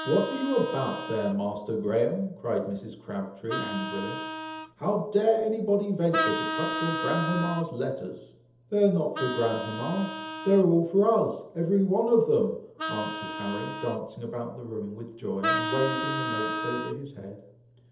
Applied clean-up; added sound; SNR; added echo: none; Vehicle horn, car horn, honking; 7 dB; reverberation time 0.8 s.